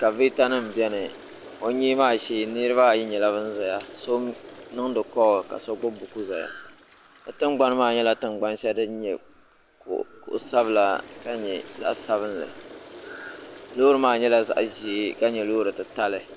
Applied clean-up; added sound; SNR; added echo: none; Toilet flush; 20 dB; none.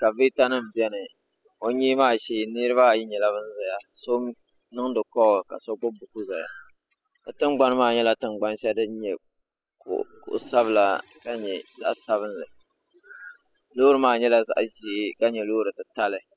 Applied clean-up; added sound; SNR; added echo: classical method spectral subtraction.